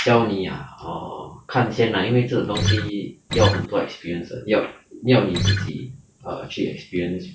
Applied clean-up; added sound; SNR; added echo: none; Acoustic guitar; -3 dB; none.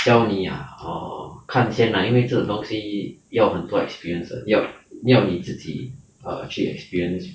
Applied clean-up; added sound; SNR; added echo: none; none; none; none.